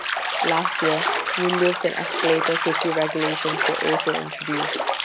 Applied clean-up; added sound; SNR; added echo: none; Bathtub (filling or washing); -1 dB; none.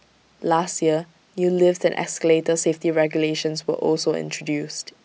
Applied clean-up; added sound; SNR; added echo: none; none; none; none.